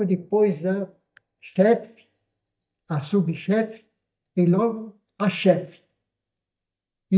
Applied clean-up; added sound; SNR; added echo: neural mask model DeepFilterNet 3.